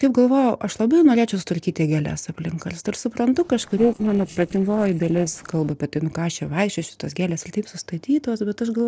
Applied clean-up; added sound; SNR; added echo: neural separator model SepFormer DNS4.